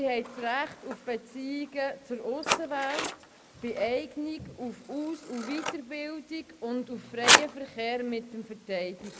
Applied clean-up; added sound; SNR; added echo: none; Scissors; -1 dB; none.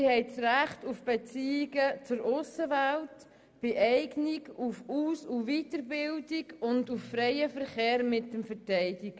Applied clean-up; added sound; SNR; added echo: none; none; none; none.